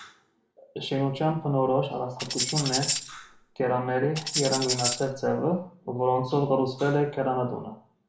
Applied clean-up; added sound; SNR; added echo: none; Tambourine; 4 dB; reverberation time 0.4 s.